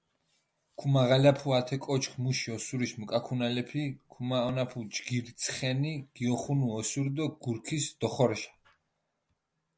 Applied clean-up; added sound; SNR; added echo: none; none; none; none.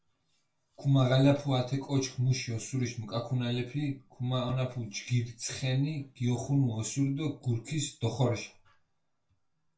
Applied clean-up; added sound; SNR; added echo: none; none; none; reverberation time 0.2 s.